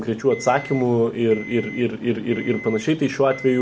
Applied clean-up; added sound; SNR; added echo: none; Alarm; 18 dB; none.